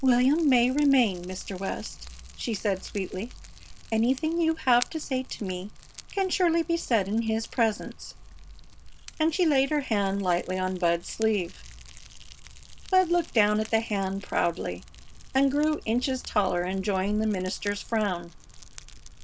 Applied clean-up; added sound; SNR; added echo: none; Fire; 16 dB; none.